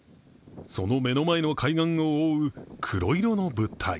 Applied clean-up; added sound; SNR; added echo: none; none; none; none.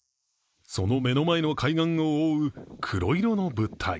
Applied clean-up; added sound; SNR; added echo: neural mask model Resemble Enhance denoiser.